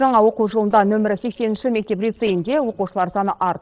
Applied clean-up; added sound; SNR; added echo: neural separator model SepFormer DNS4.